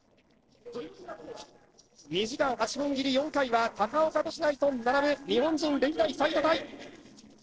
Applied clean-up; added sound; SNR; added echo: neural separator model SepFormer DNS4.